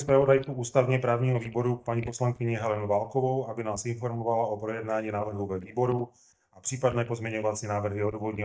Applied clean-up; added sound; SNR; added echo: neural mask model DeepFilterNet 3.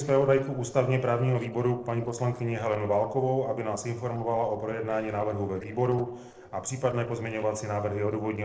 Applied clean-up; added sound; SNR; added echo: neural separator model SepFormer DNS4.